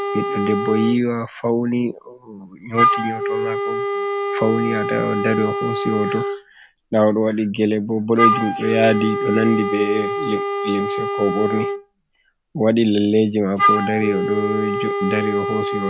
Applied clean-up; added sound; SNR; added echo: none; Wind instrument, woodwind instrument; 2 dB; none.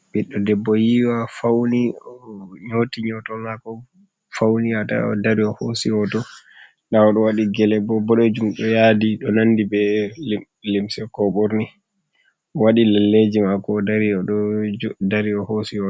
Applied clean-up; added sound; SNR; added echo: none; none; none; none.